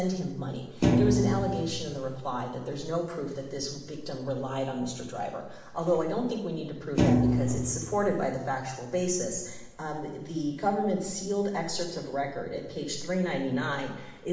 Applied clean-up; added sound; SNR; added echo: none; Thump, thud; -5 dB; reverberation time 0.9 s.